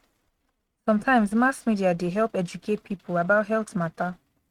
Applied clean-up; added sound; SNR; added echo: neural mask model RNNoise.